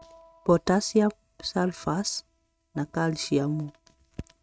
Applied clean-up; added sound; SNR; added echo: neural mask model RNNoise.